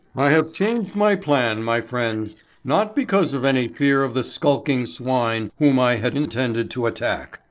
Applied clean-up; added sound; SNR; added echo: neural separator model SepFormer DNS4.